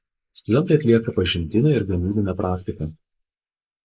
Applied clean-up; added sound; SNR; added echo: neural mask model Resemble Enhance denoiser.